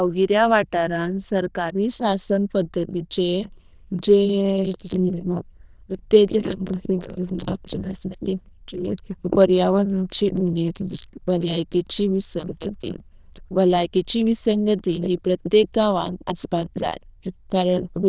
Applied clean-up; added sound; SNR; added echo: neural diffusion model UNIVERSE++.